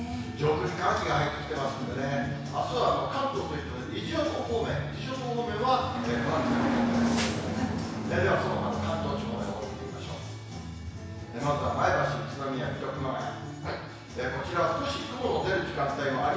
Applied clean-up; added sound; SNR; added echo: none; Hiss / Bus / Engine; 0 dB; reverberation time 1.1 s.